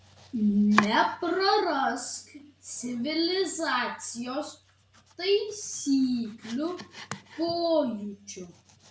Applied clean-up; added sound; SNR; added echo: none; Domestic sounds, home sounds; 12 dB; none.